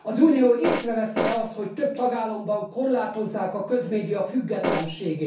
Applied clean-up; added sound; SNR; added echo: none; Fart; 2 dB; reverberation time 0.6 s.